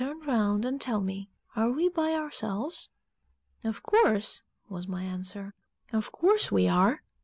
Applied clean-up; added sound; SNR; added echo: none; none; none; none.